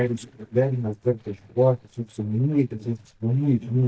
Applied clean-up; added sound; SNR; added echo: neural mask model DeepFilterNet 3.